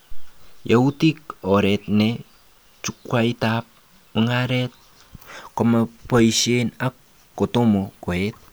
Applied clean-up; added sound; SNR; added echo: none; none; none; none.